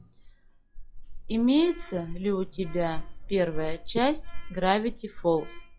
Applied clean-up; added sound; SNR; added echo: classical method log-MMSE.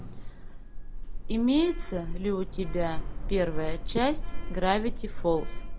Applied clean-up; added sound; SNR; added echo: none; Sliding door; 1 dB; none.